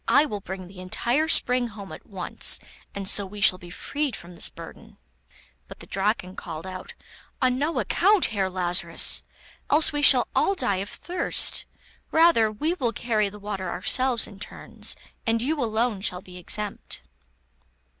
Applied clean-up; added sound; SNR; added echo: none; none; none; none.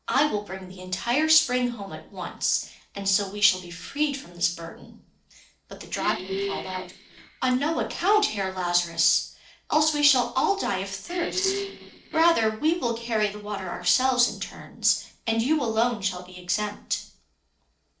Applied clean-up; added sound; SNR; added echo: neural separator model SepFormer DNS4.